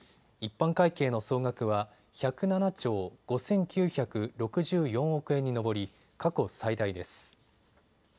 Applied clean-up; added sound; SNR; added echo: none; none; none; none.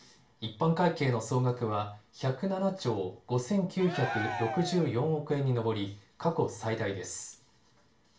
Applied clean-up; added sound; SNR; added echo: none; Cheering; 6 dB; reverberation time 0.3 s.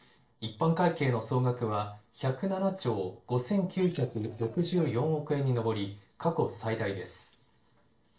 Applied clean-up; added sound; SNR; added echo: neural separator model SepFormer DNS4.